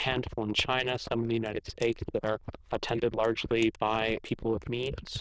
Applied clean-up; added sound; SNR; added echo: neural diffusion model UNIVERSE++.